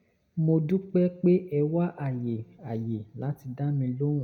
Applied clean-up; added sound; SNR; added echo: none; none; none; reverberation time 1.1 s.